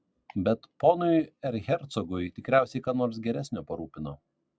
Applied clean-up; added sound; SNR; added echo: none; none; none; none.